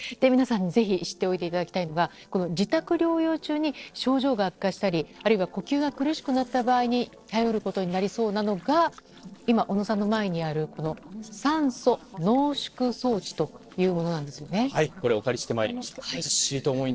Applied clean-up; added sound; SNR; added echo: neural separator model SepFormer DNS4.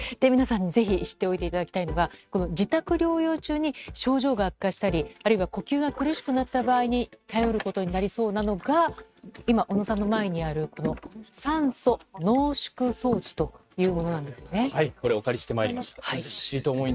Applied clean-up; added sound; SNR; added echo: neural mask model RNNoise.